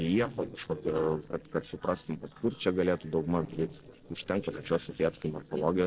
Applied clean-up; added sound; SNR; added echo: neural separator model SepFormer DNS4.